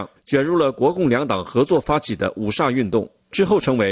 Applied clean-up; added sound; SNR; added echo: none; none; none; none.